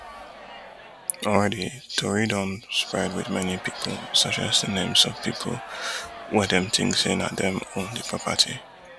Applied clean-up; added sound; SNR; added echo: none; Crowd; 15 dB; none.